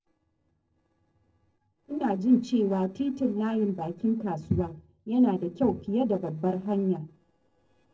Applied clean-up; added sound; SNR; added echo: neural separator model SepFormer DNS4.